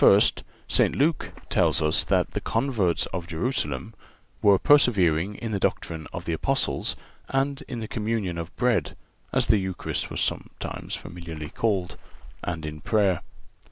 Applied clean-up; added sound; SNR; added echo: none; Water / Splash, splatter; 10 dB; none.